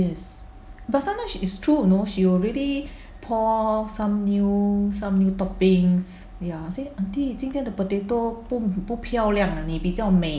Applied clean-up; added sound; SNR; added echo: none; none; none; none.